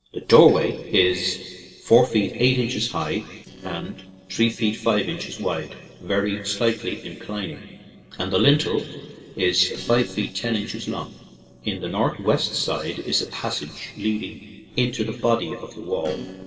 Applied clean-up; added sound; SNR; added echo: neural separator model SepFormer DNS4.